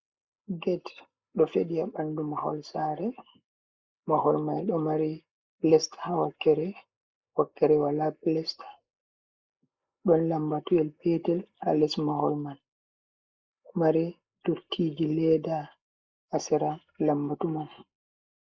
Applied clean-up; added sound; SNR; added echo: neural mask model Resemble Enhance denoiser.